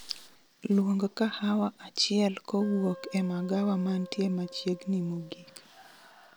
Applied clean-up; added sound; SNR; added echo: none; Wind instrument, woodwind instrument; 18 dB; none.